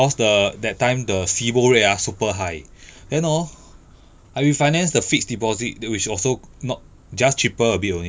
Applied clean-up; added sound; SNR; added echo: none; none; none; none.